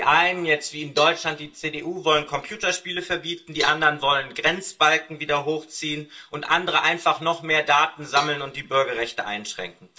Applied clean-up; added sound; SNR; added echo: none; Cowbell; 15 dB; reverberation time 0.2 s.